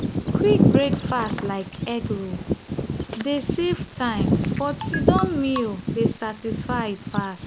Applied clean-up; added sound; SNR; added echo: none; Bird vocalization, bird call, bird song; -2 dB; none.